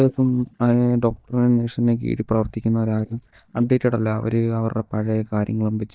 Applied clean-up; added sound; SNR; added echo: neural mask model DeepFilterNet 3.